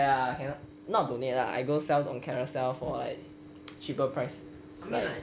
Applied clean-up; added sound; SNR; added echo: none; none; none; none.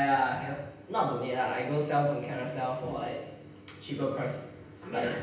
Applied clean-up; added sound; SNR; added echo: none; none; none; reverberation time 0.9 s.